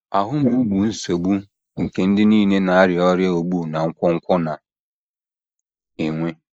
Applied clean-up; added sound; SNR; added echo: neural mask model Resemble Enhance denoiser.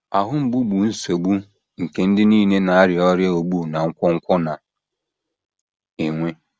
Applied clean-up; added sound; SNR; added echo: none; none; none; none.